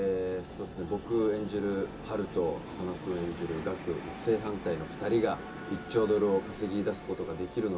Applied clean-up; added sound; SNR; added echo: none; Train; 11 dB; reverberation time 0.2 s.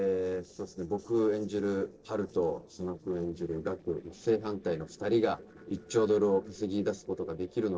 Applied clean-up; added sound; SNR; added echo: neural separator model SepFormer DNS4.